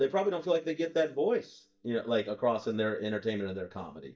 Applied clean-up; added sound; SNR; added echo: neural mask model DeepFilterNet 3.